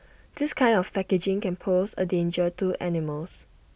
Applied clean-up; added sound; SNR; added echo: none; none; none; none.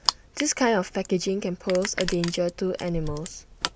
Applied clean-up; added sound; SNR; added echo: none; Crushing; 7 dB; none.